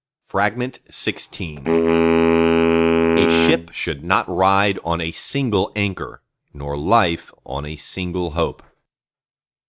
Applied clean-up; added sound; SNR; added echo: neural mask model RNNoise.